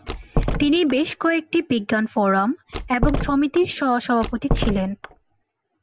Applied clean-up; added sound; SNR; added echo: none; Door; 4 dB; none.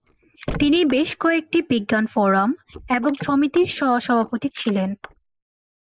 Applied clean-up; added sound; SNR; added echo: neural mask model Resemble Enhance denoiser.